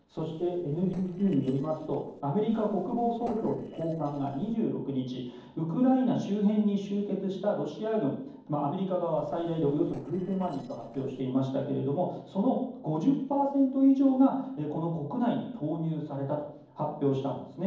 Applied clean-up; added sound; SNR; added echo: neural separator model SepFormer DNS4.